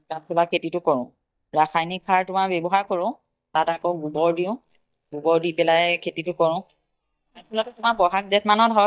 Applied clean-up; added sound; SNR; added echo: neural mask model DeepFilterNet 3.